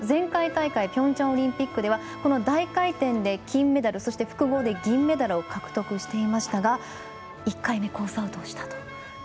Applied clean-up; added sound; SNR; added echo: none; Wind instrument, woodwind instrument; 19 dB; none.